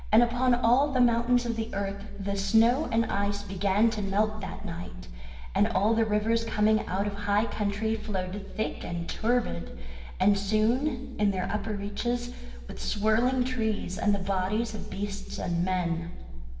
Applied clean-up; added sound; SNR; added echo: none; none; none; reverberation time 1.4 s.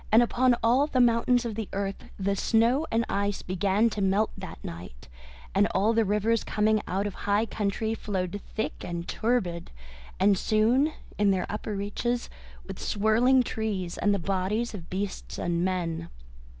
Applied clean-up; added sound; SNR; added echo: none; none; none; none.